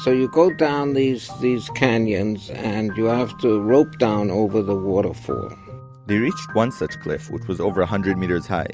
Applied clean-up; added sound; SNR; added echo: none; none; none; none.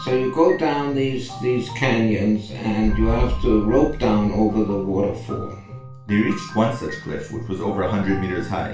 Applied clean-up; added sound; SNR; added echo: none; Boom; 4 dB; reverberation time 0.3 s.